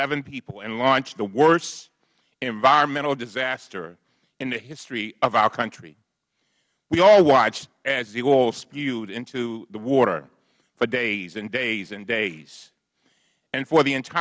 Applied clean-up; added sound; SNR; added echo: none; none; none; none.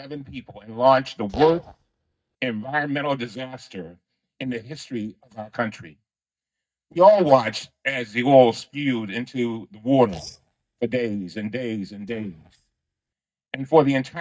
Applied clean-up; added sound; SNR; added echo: neural mask model DeepFilterNet 3.